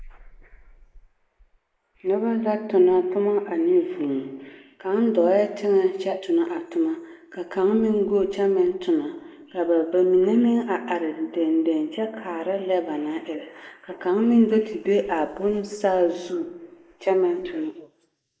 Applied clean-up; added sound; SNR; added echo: neural mask model Resemble Enhance denoiser.